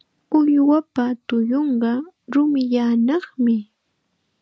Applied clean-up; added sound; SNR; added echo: none; none; none; none.